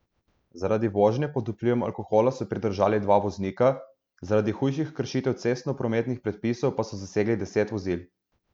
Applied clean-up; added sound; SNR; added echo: none; none; none; none.